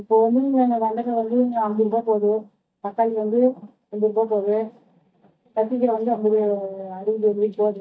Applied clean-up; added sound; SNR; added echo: neural mask model DeepFilterNet 3.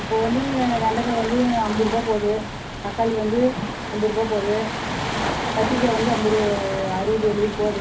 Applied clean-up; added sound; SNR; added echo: none; Waves, surf; 5 dB; reverberation time 0.4 s.